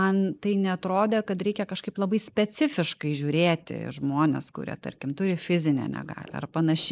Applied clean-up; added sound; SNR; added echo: neural mask model Resemble Enhance denoiser.